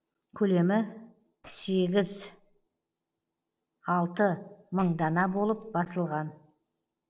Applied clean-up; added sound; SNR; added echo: neural separator model SepFormer DNS4.